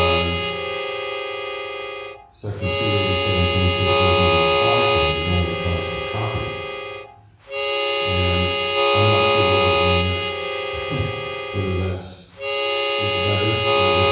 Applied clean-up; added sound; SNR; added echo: none; Harmonica; -5 dB; reverberation time 1.1 s.